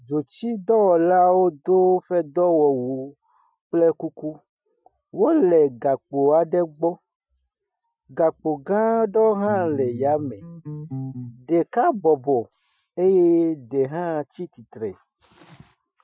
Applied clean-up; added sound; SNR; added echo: classical method Wiener filter.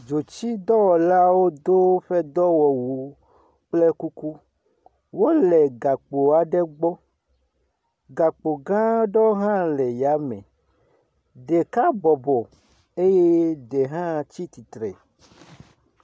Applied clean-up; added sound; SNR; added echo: none; none; none; none.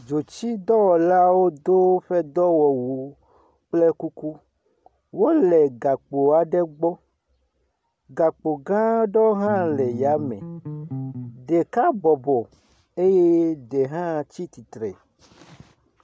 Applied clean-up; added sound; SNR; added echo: none; Bass guitar; 11 dB; none.